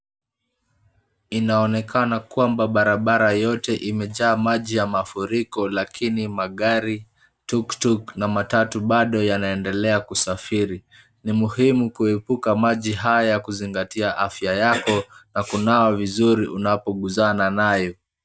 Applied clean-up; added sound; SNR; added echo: none; none; none; none.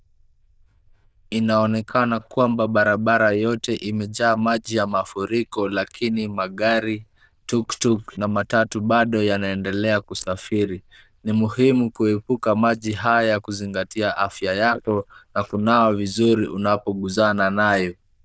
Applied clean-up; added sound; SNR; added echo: neural diffusion model UNIVERSE++.